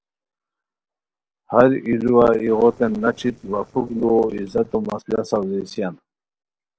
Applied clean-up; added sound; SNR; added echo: neural separator model SepFormer DNS4.